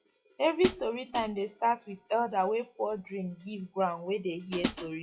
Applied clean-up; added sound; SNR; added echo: classical method WPE with log-MMSE.